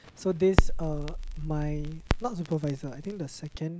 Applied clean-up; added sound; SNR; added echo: none; Crackle; -1 dB; none.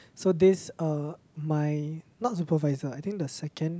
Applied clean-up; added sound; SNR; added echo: none; none; none; none.